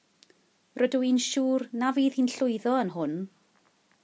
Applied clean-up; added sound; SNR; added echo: none; none; none; none.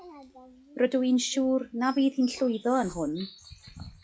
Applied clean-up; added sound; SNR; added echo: classical method log-MMSE.